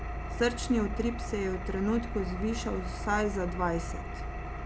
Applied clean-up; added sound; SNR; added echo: none; Engine; 3 dB; none.